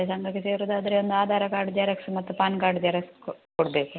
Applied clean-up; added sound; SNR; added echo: none; none; none; none.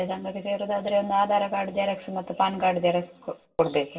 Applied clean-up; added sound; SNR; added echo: none; none; none; reverberation time 0.2 s.